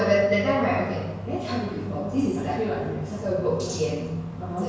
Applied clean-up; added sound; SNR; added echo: none; none; none; reverberation time 1.0 s.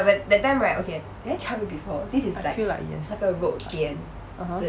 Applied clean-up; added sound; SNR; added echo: none; none; none; none.